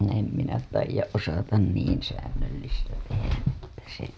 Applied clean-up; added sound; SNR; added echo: none; none; none; none.